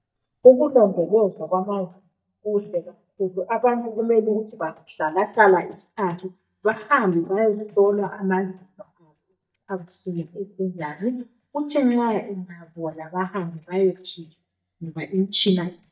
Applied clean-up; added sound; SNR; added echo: neural mask model DeepFilterNet 3.